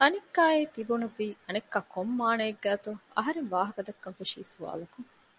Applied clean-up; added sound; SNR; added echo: none; none; none; none.